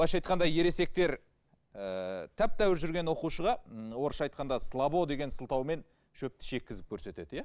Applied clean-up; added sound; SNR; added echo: none; none; none; none.